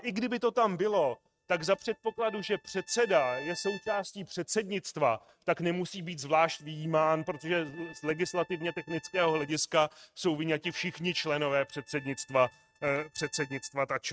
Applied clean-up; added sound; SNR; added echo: neural mask model RNNoise.